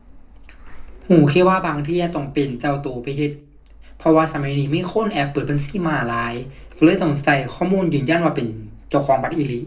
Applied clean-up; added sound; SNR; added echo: none; Printer; 20 dB; reverberation time 0.3 s.